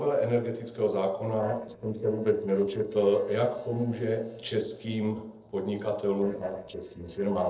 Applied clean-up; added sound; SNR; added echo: neural separator model SepFormer DNS4.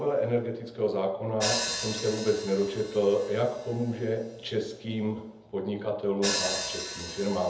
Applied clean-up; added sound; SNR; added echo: none; Hi-hat; 8 dB; reverberation time 0.7 s.